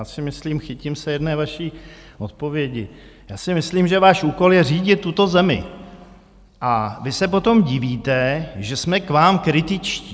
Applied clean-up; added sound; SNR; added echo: none; none; none; none.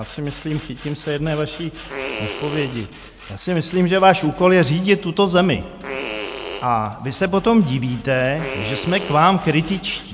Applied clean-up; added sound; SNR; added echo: none; Fart + Sawing; 13 dB; none.